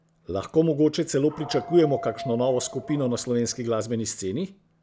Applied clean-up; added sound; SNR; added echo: none; Dog; 13 dB; none.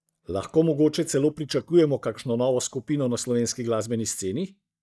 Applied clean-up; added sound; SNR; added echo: neural mask model DeepFilterNet 3.